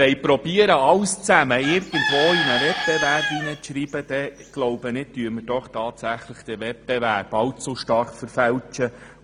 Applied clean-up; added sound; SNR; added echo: none; Bird / Chicken, rooster; 4 dB; none.